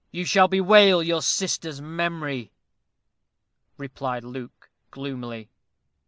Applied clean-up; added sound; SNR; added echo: none; none; none; none.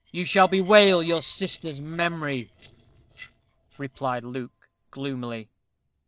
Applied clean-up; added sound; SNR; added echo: neural separator model SepFormer DNS4.